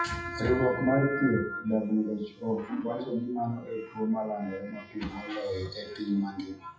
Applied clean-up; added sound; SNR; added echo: classical method WPE with log-MMSE.